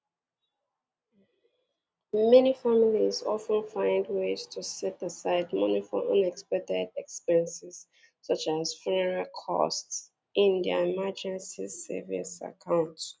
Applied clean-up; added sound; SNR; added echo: none; none; none; none.